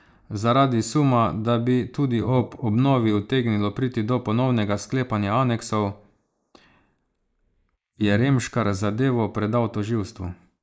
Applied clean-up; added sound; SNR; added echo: neural mask model Resemble Enhance denoiser.